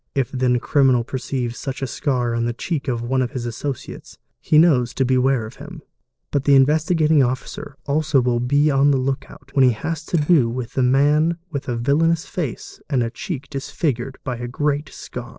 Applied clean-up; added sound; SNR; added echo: neural separator model SepFormer DNS4.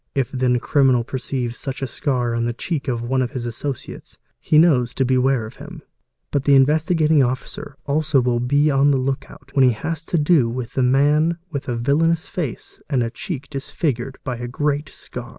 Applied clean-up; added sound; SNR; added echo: none; none; none; none.